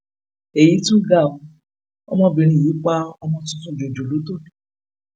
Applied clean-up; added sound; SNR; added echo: none; none; none; none.